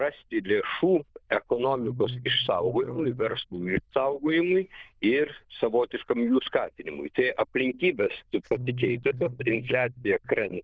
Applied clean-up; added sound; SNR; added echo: neural diffusion model UNIVERSE++.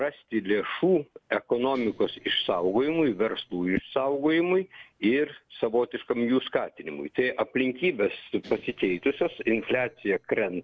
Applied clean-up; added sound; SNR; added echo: neural separator model SepFormer DNS4.